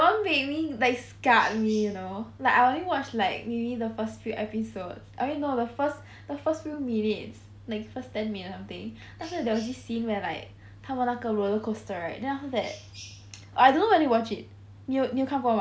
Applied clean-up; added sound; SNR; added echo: none; none; none; none.